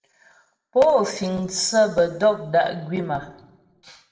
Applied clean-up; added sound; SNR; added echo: none; none; none; reverberation time 0.7 s.